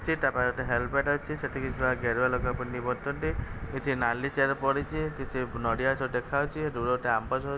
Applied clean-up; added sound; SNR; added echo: none; none; none; none.